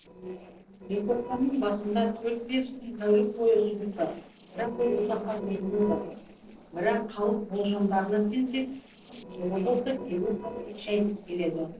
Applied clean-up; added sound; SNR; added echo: neural separator model SepFormer DNS4.